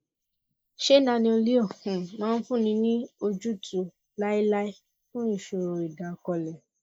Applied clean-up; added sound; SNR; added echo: neural mask model Resemble Enhance denoiser.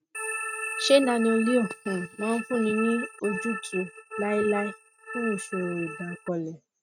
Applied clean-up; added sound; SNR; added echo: neural mask model RNNoise.